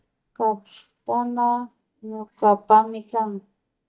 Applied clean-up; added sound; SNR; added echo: neural mask model DeepFilterNet 3.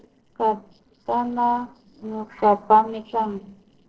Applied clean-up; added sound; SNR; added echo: neural separator model SepFormer DNS4.